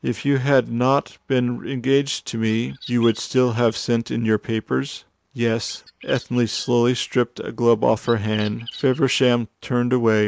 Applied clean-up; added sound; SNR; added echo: neural mask model Resemble Enhance denoiser.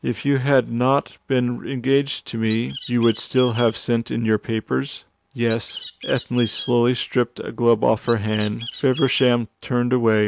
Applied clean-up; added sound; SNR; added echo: none; Bird; 15 dB; none.